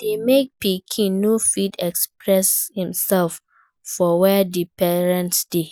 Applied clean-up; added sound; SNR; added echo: none; none; none; none.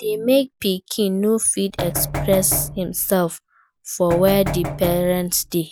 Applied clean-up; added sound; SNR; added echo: none; Knock; 8 dB; none.